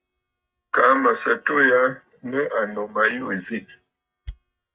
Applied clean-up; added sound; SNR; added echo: neural mask model DeepFilterNet 3.